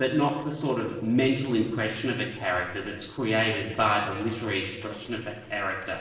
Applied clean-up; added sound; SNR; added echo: neural separator model SepFormer DNS4.